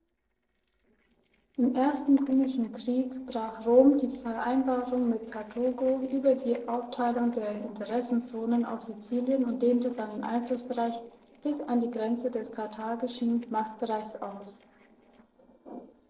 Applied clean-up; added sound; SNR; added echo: neural separator model SepFormer DNS4.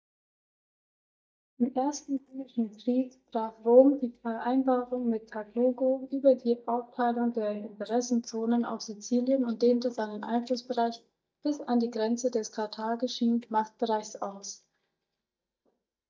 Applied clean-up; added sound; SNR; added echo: neural mask model DeepFilterNet 3.